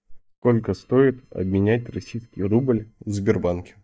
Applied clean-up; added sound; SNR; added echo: neural mask model DeepFilterNet 3.